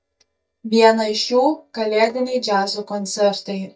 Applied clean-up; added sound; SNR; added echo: neural mask model DeepFilterNet 3.